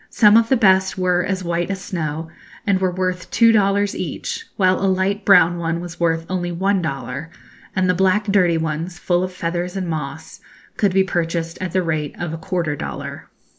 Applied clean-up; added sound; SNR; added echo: none; none; none; none.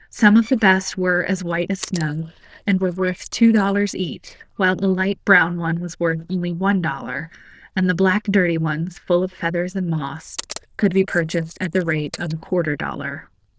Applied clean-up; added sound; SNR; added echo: neural diffusion model UNIVERSE++.